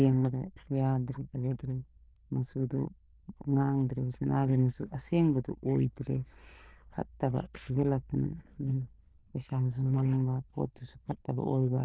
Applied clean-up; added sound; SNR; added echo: neural diffusion model UNIVERSE++.